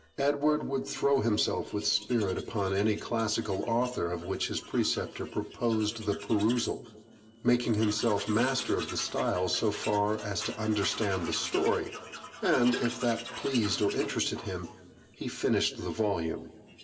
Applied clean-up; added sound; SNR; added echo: none; Tools; 15 dB; reverberation time 2.5 s.